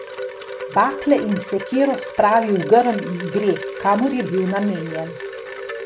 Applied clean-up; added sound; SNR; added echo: none; Wind chime; 10 dB; none.